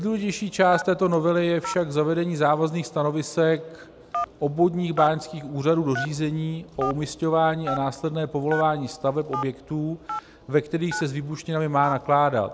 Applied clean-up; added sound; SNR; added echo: none; Telephone; 13 dB; none.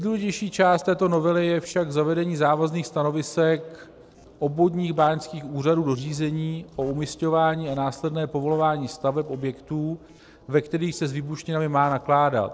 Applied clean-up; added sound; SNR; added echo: neural separator model SepFormer DNS4.